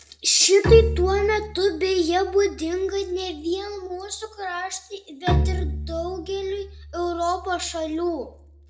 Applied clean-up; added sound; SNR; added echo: none; Bowed string instrument; 6 dB; reverberation time 0.4 s.